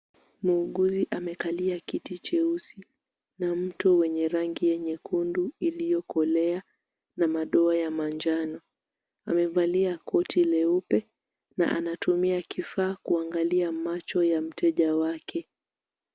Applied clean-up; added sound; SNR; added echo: none; none; none; none.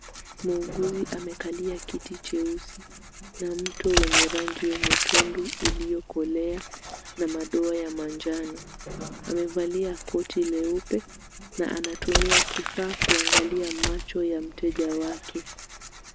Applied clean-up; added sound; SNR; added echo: none; Tearing; 0 dB; none.